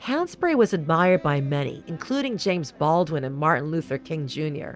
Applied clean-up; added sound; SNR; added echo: none; none; none; none.